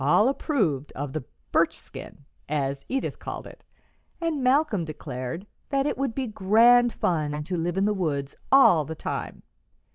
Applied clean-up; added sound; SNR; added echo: neural mask model Resemble Enhance denoiser.